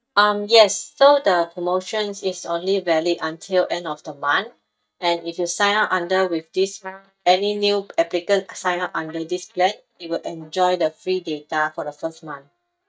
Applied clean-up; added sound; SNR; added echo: neural mask model DeepFilterNet 3.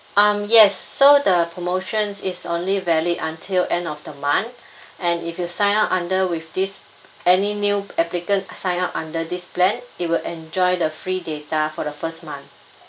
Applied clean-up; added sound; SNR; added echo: none; none; none; none.